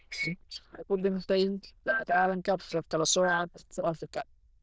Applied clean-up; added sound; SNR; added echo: neural diffusion model UNIVERSE++.